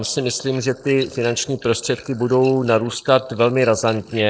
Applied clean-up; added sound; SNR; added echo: neural mask model Resemble Enhance denoiser.